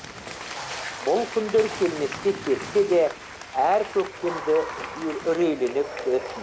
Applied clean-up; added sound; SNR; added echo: none; Applause + Water / Splash, splatter; 10 dB; none.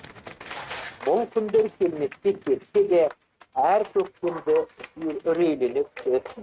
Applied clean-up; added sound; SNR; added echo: neural mask model RNNoise.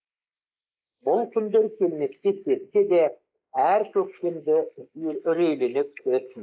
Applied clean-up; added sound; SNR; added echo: neural mask model Resemble Enhance denoiser.